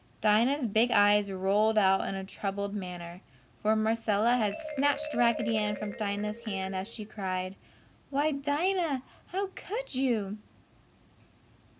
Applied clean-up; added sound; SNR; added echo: none; Marimba, xylophone; 15 dB; none.